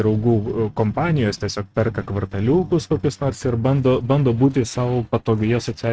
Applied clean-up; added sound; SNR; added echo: neural mask model RNNoise.